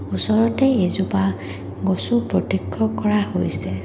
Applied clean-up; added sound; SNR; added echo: none; none; none; none.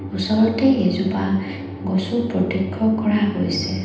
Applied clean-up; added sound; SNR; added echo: none; none; none; reverberation time 0.9 s.